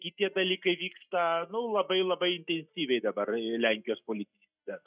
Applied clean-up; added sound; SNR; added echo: neural mask model DeepFilterNet 3.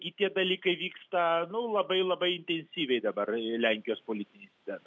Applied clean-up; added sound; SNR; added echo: none; none; none; none.